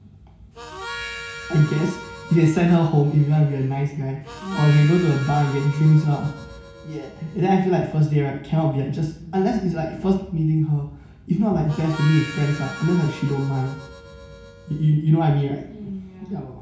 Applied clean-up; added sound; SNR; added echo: none; Harmonica; 15 dB; reverberation time 0.6 s.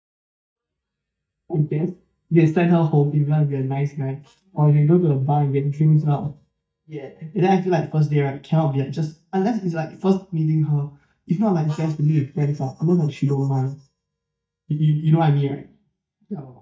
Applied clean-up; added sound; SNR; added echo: neural mask model DeepFilterNet 3.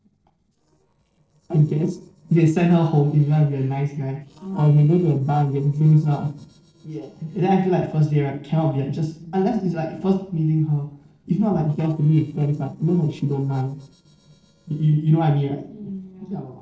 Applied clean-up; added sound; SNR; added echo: neural separator model SepFormer DNS4.